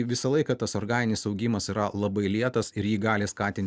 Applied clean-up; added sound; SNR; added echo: none; none; none; none.